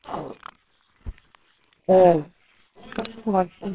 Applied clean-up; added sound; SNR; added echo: neural separator model SepFormer WHAMR!.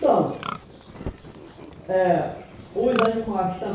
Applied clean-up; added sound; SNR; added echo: none; Livestock, farm animals, working animals; 11 dB; reverberation time 0.6 s.